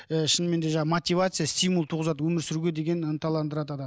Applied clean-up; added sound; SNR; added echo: none; none; none; none.